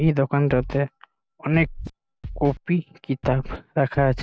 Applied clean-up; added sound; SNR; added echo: none; Scratching (performance technique); 14 dB; none.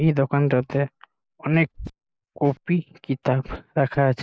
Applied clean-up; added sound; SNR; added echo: neural mask model Resemble Enhance denoiser.